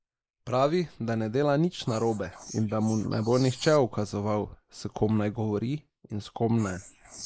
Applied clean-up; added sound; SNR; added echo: neural mask model Resemble Enhance denoiser.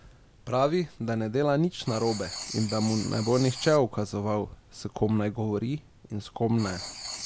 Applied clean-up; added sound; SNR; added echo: none; Writing; 15 dB; none.